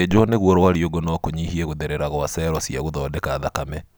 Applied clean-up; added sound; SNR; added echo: none; none; none; none.